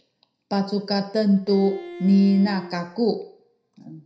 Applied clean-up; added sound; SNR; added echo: none; Bowed string instrument; 16 dB; reverberation time 0.5 s.